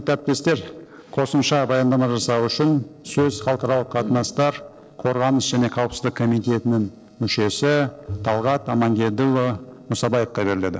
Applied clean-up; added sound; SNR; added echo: neural separator model SepFormer DNS4.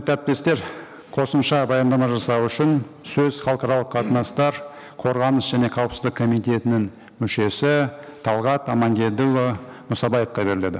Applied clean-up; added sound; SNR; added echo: none; none; none; none.